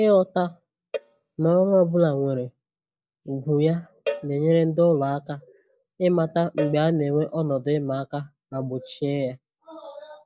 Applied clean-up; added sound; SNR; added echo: neural mask model DeepFilterNet 3.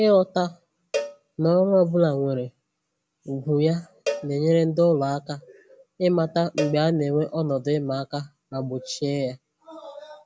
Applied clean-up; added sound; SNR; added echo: none; Cowbell; 12 dB; none.